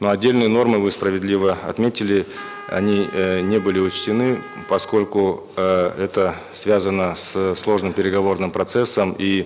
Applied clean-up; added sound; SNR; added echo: none; Trumpet; 18 dB; none.